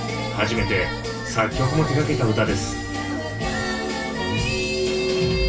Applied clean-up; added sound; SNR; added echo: none; Telephone; 19 dB; reverberation time 0.2 s.